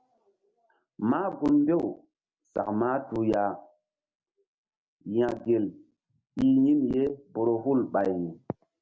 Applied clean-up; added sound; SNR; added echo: none; none; none; none.